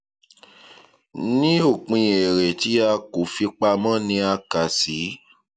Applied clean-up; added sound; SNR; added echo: none; none; none; none.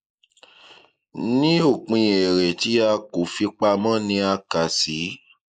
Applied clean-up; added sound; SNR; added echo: neural mask model Resemble Enhance denoiser.